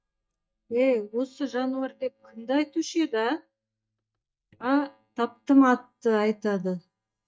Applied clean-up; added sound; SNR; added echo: neural mask model DeepFilterNet 3.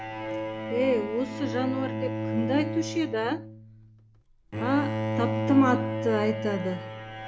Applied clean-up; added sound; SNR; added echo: none; Bowed string instrument; 3 dB; none.